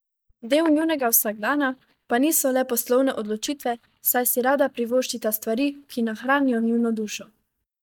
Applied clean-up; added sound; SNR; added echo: neural mask model DeepFilterNet 3.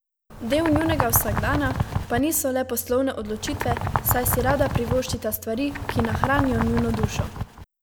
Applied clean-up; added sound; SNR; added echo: none; Bird; 2 dB; none.